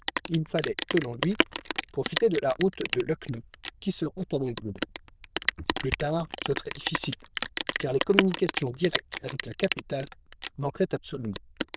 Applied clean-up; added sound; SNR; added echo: neural diffusion model UNIVERSE++.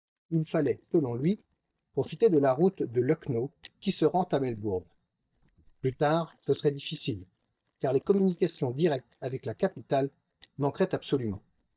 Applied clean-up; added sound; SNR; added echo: neural mask model DeepFilterNet 3.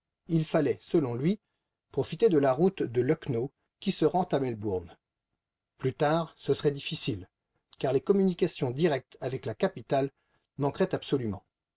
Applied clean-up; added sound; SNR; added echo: none; none; none; none.